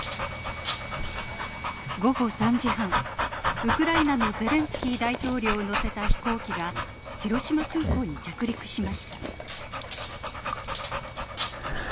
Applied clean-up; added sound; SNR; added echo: none; Dog; 1 dB; none.